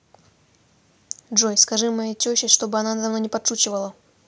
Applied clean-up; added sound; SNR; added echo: none; none; none; none.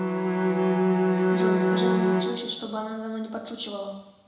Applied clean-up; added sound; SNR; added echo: none; Bowed string instrument; -2 dB; reverberation time 1.0 s.